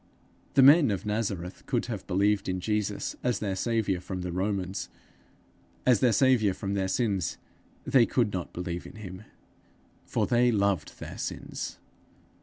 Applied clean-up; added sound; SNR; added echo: none; none; none; none.